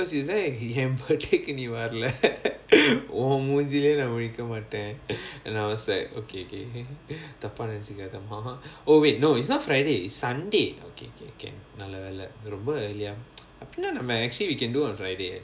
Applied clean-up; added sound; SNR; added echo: none; none; none; none.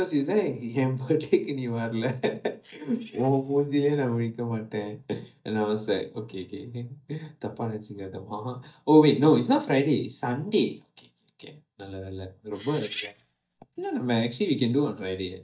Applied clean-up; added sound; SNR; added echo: neural mask model DeepFilterNet 3.